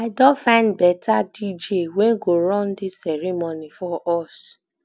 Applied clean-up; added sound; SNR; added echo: none; none; none; none.